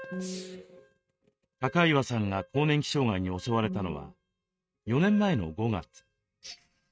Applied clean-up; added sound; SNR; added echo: neural mask model RNNoise.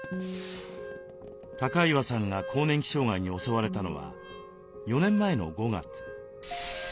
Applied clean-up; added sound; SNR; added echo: none; Gunshot, gunfire + Wind instrument, woodwind instrument; 14 dB; none.